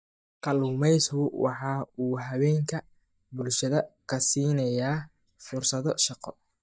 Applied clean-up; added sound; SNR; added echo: neural mask model DeepFilterNet 3.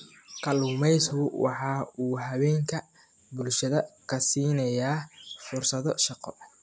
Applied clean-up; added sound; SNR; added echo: none; none; none; none.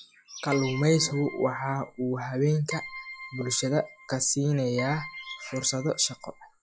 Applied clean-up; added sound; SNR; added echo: classical method log-MMSE.